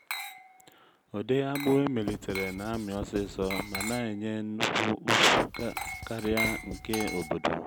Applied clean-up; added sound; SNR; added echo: none; Glass + Writing; 9 dB; none.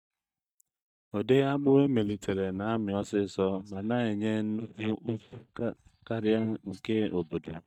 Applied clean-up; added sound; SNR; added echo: neural mask model DeepFilterNet 3.